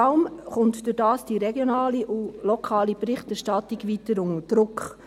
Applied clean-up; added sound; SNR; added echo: none; none; none; none.